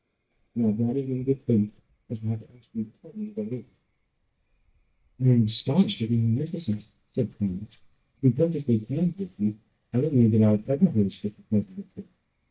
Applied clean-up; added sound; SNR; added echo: neural mask model DeepFilterNet 3.